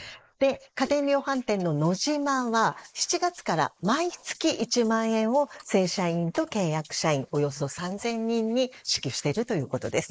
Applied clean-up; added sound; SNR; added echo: neural mask model Resemble Enhance denoiser.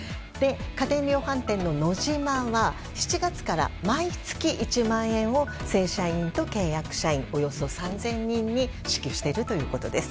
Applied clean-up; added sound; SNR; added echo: none; Electric guitar; 17 dB; none.